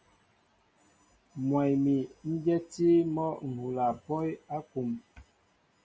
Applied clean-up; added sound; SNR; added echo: none; none; none; none.